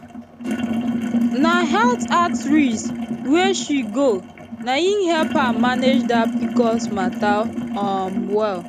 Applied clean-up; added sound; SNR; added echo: none; Sink (filling or washing); 2 dB; none.